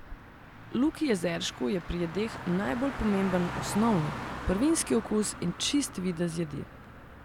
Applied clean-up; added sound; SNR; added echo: none; Car; 10 dB; none.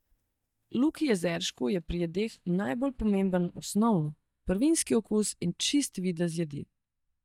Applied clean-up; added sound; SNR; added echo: neural mask model DeepFilterNet 3.